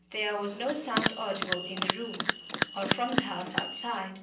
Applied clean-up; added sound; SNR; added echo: none; Bell; -1 dB; reverberation time 0.6 s.